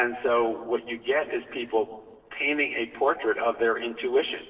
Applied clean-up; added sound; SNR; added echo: neural separator model SepFormer DNS4.